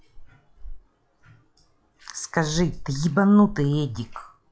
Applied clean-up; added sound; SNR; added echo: classical method log-MMSE.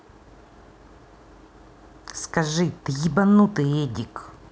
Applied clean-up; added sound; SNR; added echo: none; none; none; none.